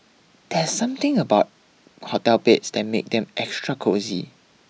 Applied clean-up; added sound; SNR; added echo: none; none; none; none.